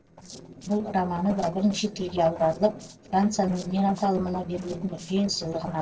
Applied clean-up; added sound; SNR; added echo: neural separator model SepFormer DNS4.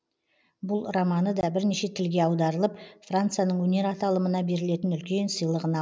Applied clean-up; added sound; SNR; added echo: none; none; none; none.